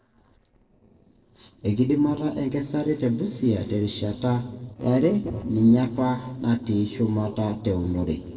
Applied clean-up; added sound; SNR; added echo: neural separator model SepFormer DNS4.